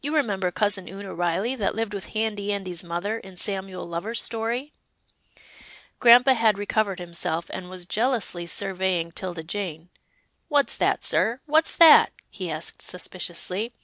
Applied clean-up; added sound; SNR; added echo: none; none; none; none.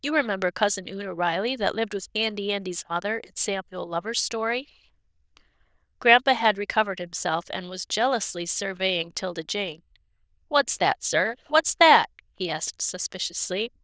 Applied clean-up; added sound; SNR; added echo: neural diffusion model UNIVERSE++.